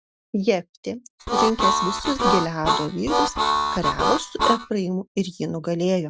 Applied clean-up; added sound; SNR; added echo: none; Harmonica; -3 dB; none.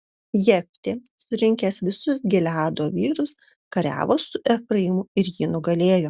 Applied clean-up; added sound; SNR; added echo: none; none; none; none.